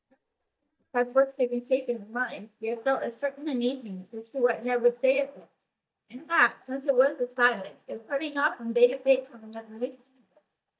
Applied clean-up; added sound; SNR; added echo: neural mask model DeepFilterNet 3.